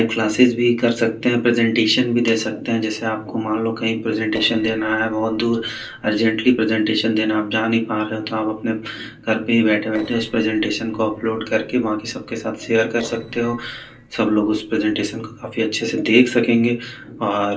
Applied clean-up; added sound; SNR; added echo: neural separator model SepFormer DNS4.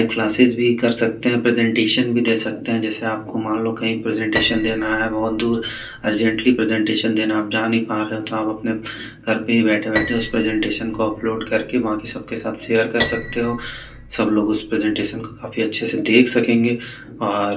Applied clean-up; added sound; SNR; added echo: none; Piano; 13 dB; reverberation time 0.3 s.